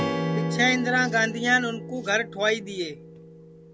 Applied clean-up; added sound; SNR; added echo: none; Strum; 6 dB; none.